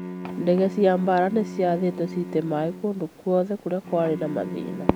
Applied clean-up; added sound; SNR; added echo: none; Bowed string instrument; 11 dB; none.